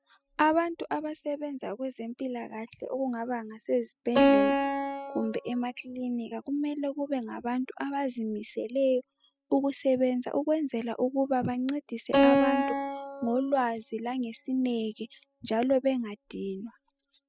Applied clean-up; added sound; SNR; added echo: classical method spectral subtraction.